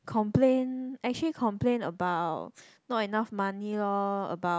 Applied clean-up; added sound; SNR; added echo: none; none; none; none.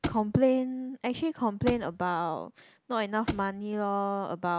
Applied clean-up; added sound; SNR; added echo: none; Thump, thud; 7 dB; none.